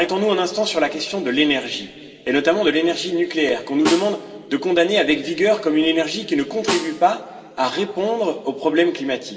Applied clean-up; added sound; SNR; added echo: none; Snare drum; 12 dB; reverberation time 2.6 s.